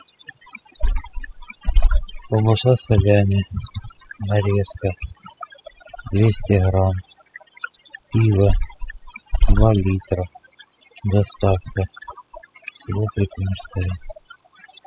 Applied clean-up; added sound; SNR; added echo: classical method spectral subtraction.